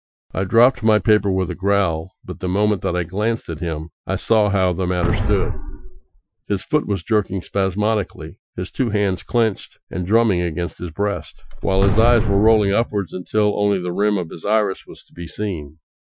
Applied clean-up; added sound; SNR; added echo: classical method Wiener filter.